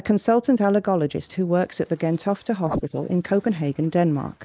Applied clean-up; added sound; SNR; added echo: neural mask model Resemble Enhance denoiser.